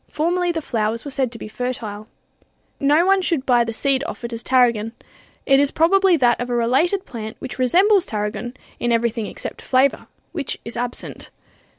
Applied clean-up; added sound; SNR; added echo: none; none; none; none.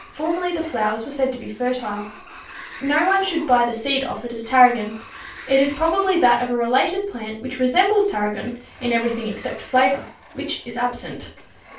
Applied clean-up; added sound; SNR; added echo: none; Sliding door; 20 dB; reverberation time 0.3 s.